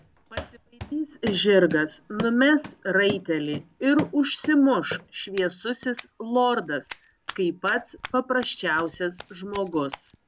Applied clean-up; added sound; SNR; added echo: none; Run; 15 dB; none.